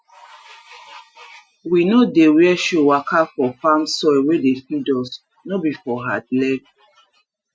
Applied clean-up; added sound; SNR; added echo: classical method Wiener filter.